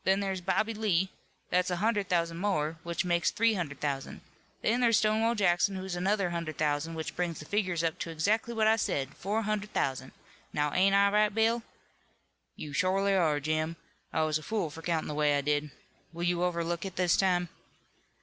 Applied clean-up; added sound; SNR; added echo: none; none; none; none.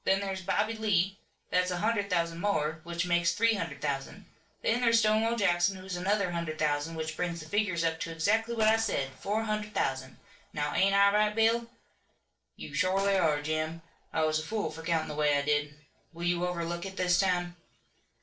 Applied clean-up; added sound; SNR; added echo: neural separator model SepFormer DNS4.